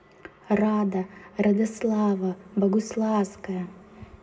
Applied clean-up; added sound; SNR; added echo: none; none; none; reverberation time 2.3 s.